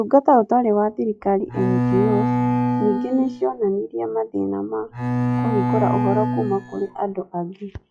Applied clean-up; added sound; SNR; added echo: classical method log-MMSE.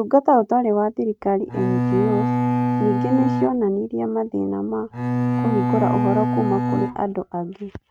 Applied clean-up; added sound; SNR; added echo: neural mask model RNNoise.